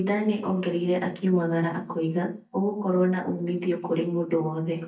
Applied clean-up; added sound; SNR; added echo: neural mask model DeepFilterNet 3.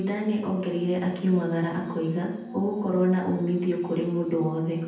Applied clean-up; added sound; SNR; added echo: none; Glass; 17 dB; reverberation time 0.9 s.